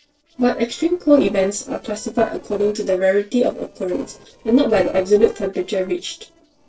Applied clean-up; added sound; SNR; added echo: neural separator model SepFormer DNS4.